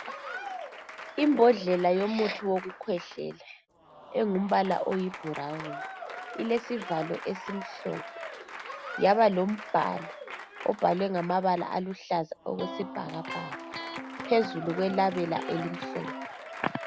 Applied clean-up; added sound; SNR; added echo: none; Electric guitar + Applause / Crowd; 11 dB; none.